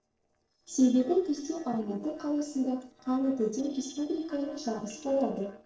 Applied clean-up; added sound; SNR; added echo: neural separator model SepFormer DNS4.